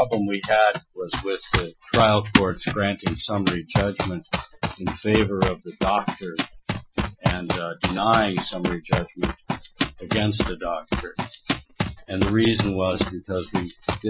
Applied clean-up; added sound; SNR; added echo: classical method Wiener filter.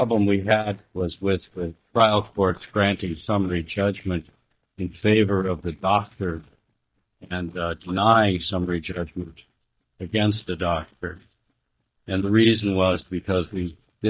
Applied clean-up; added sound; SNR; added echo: neural mask model DeepFilterNet 3.